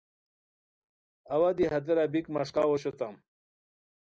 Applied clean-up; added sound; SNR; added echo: neural mask model Resemble Enhance denoiser.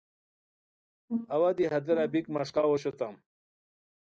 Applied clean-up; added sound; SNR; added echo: neural mask model DeepFilterNet 3.